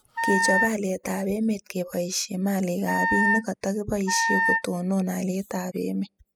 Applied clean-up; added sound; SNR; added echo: classical method spectral subtraction.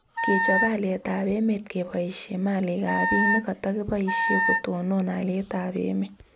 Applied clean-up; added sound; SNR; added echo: none; Wind instrument, woodwind instrument; 0 dB; none.